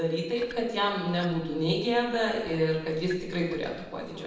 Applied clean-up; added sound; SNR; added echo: neural separator model SepFormer DNS4.